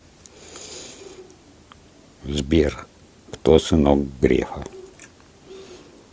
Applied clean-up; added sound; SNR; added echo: none; none; none; none.